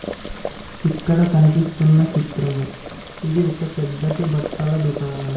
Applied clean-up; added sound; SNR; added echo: none; Boiling; 13 dB; reverberation time 0.6 s.